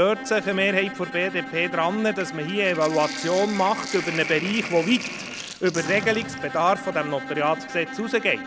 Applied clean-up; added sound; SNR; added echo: none; Bowed string instrument + Sink (filling or washing); 10 dB; none.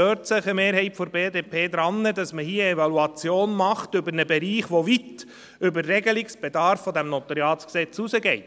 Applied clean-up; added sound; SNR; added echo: none; none; none; none.